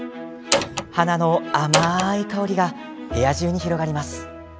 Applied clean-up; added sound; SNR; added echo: none; Door; 0 dB; none.